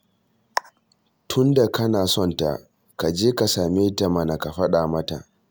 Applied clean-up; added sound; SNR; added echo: none; none; none; none.